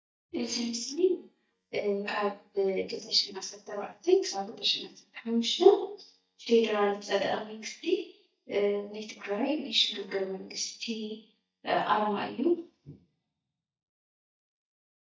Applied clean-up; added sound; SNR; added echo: neural mask model DeepFilterNet 3.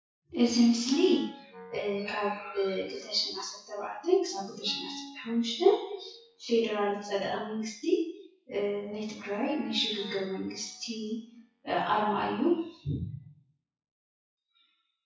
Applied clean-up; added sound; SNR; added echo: classical method WPE with log-MMSE.